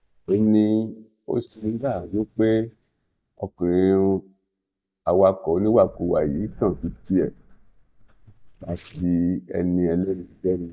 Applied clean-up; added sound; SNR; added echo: neural mask model DeepFilterNet 3.